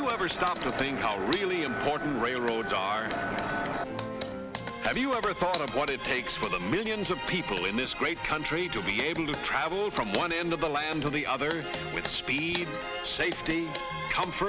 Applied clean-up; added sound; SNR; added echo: none; Computer keyboard; 14 dB; none.